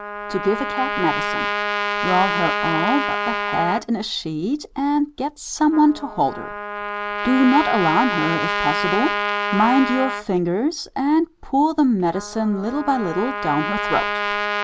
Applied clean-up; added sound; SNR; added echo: none; Trumpet; 4 dB; none.